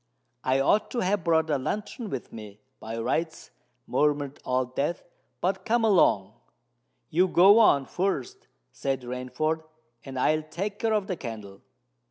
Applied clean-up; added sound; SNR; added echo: none; none; none; none.